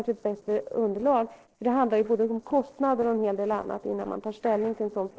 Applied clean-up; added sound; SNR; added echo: neural separator model SepFormer DNS4.